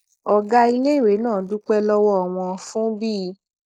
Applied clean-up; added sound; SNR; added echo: neural mask model Resemble Enhance denoiser.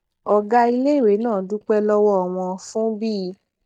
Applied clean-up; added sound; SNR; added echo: neural mask model DeepFilterNet 3.